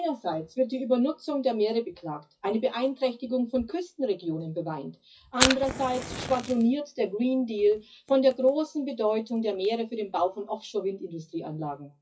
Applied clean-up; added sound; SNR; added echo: classical method WPE with log-MMSE.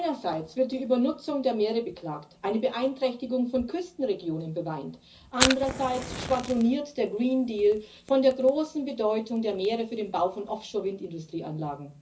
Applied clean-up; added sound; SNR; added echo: none; Fire; 12 dB; reverberation time 0.4 s.